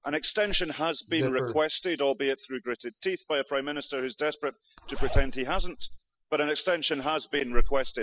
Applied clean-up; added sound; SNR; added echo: classical method spectral subtraction.